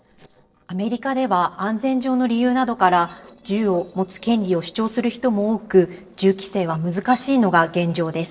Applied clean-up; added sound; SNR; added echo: neural separator model SepFormer DNS4.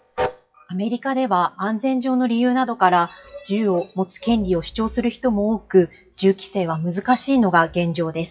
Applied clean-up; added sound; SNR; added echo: classical method WPE with log-MMSE.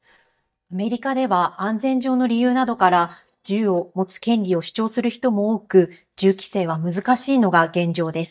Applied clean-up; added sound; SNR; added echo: neural mask model DeepFilterNet 3.